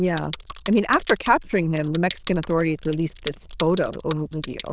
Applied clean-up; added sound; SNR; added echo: neural diffusion model UNIVERSE++.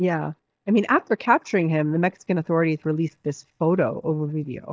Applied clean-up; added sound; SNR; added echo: neural mask model DeepFilterNet 3.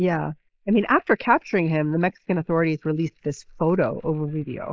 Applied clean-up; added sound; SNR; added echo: neural mask model Resemble Enhance denoiser.